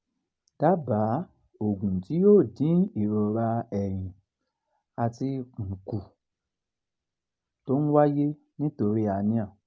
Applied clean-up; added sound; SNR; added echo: none; none; none; none.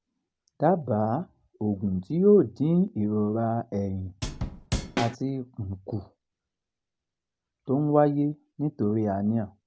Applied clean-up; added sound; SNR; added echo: none; Drum / Drum kit; 4 dB; none.